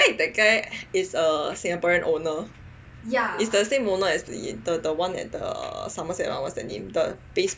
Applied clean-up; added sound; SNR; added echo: none; none; none; none.